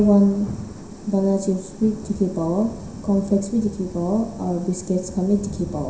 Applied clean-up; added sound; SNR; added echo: none; Thunder; 16 dB; reverberation time 0.7 s.